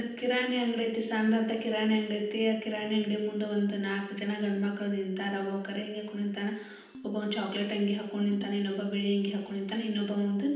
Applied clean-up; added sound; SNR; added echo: none; Ringtone; 19 dB; reverberation time 0.9 s.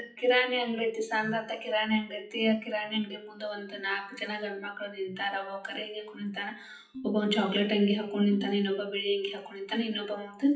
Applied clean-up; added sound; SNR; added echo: classical method WPE with log-MMSE.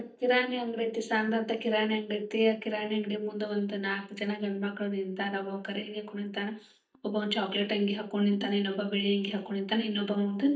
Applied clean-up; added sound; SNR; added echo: neural mask model DeepFilterNet 3.